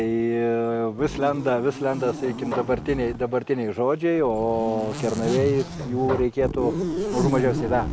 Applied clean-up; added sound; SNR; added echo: none; Zipper (clothing); 7 dB; none.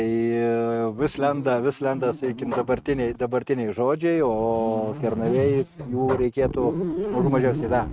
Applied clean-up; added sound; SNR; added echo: neural mask model RNNoise.